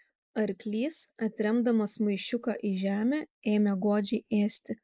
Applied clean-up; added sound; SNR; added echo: neural mask model Resemble Enhance denoiser.